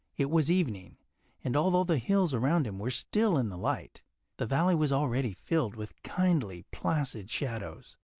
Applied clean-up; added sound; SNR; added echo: none; none; none; none.